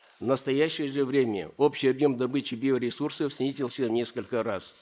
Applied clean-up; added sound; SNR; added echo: neural mask model Resemble Enhance denoiser.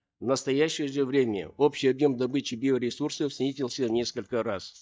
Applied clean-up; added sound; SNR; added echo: neural mask model DeepFilterNet 3.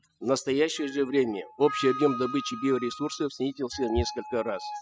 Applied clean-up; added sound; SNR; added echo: classical method spectral subtraction.